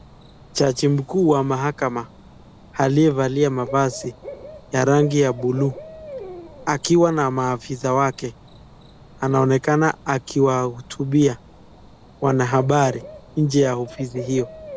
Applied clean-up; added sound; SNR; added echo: none; Cricket / Bird; 19 dB; none.